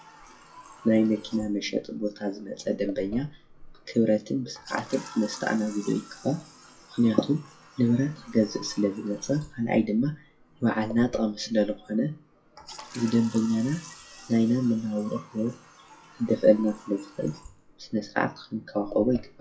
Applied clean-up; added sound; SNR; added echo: classical method WPE with log-MMSE.